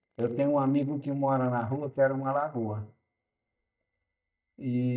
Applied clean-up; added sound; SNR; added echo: neural mask model DeepFilterNet 3.